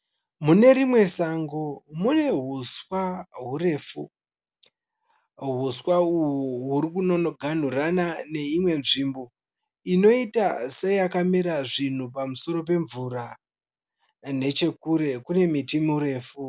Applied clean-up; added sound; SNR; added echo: none; none; none; none.